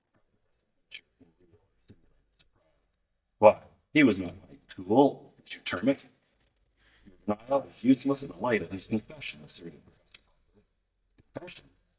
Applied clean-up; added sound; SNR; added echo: neural mask model DeepFilterNet 3.